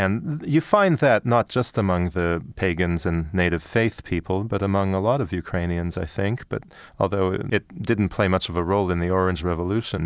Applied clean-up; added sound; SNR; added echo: none; none; none; none.